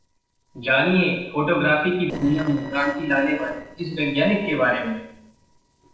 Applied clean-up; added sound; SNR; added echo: neural separator model SepFormer DNS4.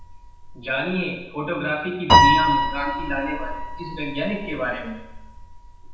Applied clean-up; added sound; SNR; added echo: none; Piano; -5 dB; reverberation time 0.9 s.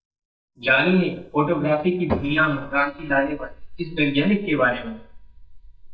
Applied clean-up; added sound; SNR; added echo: neural mask model DeepFilterNet 3.